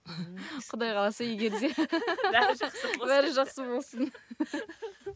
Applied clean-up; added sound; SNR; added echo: none; Finger snapping; 19 dB; none.